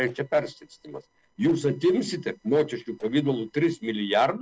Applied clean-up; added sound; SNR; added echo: neural separator model SepFormer DNS4.